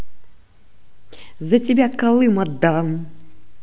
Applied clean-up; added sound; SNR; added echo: none; none; none; none.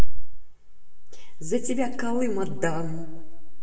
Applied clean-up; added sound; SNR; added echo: none; none; none; reverberation time 1.2 s.